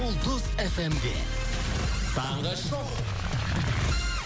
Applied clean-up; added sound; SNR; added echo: none; none; none; none.